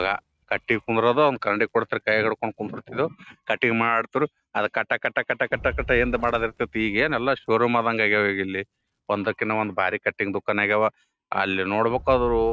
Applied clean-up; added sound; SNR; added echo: neural mask model RNNoise.